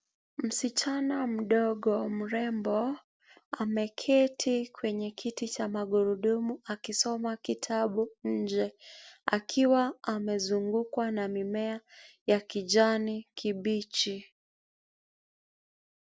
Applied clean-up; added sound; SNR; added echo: none; none; none; none.